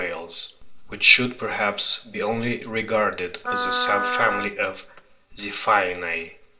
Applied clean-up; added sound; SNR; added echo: none; Wind instrument, woodwind instrument; 5 dB; reverberation time 0.4 s.